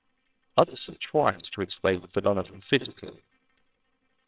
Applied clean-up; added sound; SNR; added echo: neural separator model SepFormer WHAMR!.